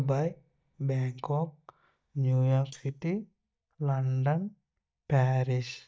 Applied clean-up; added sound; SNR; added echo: neural mask model DeepFilterNet 3.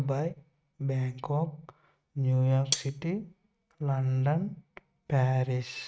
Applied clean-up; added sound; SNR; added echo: neural mask model RNNoise.